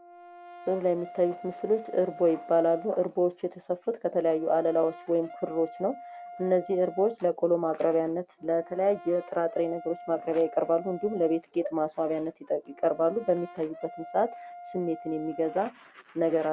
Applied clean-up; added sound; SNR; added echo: none; Brass instrument; 18 dB; none.